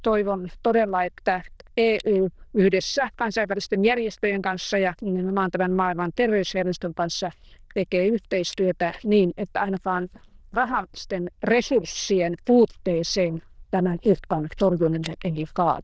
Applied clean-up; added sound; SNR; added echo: neural diffusion model UNIVERSE++.